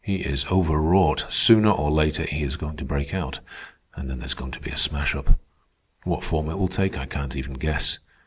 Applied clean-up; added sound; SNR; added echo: none; none; none; none.